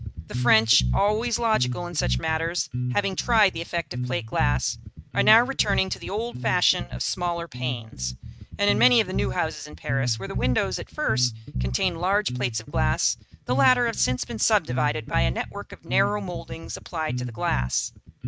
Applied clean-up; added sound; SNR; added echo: neural mask model RNNoise.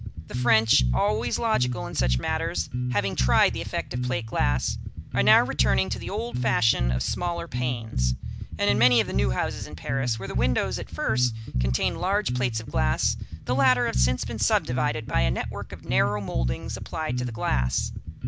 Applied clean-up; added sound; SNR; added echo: none; Bass guitar; 0 dB; none.